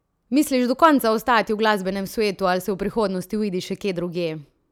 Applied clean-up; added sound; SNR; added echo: none; none; none; none.